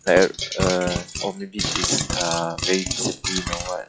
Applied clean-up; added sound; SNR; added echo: classical method log-MMSE.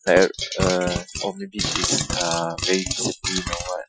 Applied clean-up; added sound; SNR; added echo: classical method Wiener filter.